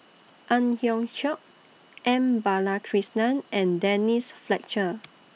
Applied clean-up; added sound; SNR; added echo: none; none; none; none.